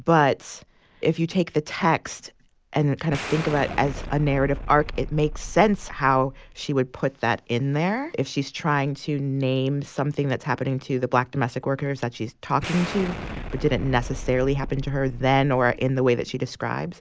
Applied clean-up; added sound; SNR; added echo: none; Explosion; 10 dB; none.